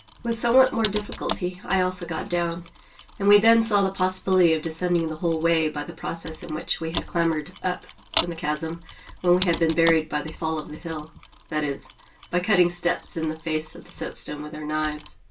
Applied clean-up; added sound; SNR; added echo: none; Mechanisms; 10 dB; reverberation time 0.2 s.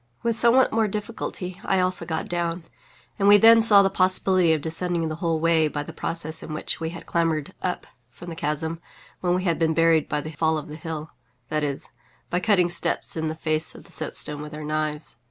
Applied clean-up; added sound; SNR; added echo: none; none; none; none.